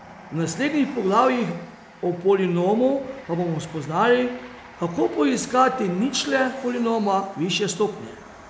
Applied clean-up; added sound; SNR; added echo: none; Train; 20 dB; none.